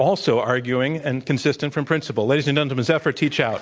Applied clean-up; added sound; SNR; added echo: none; none; none; none.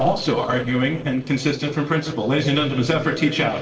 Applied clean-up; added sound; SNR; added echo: neural separator model SepFormer DNS4.